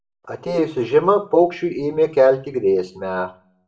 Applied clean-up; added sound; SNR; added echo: none; none; none; reverberation time 0.3 s.